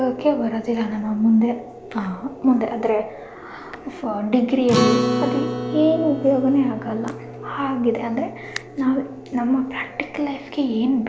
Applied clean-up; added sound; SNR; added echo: none; Acoustic guitar; 8 dB; none.